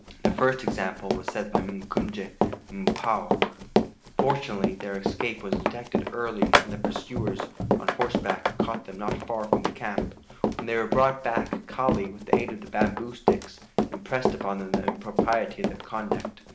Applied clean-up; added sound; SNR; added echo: none; Run; -3 dB; none.